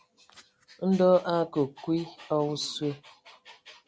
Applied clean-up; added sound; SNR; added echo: none; none; none; none.